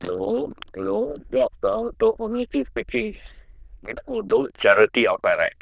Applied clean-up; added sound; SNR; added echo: neural diffusion model UNIVERSE++.